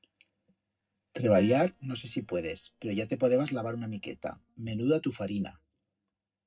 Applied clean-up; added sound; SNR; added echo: neural separator model SepFormer DNS4.